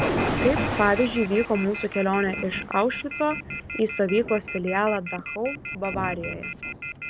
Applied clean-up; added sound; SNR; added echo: none; Telephone + Thunder; 5 dB; none.